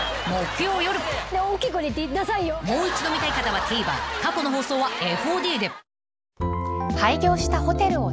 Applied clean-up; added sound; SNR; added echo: none; none; none; none.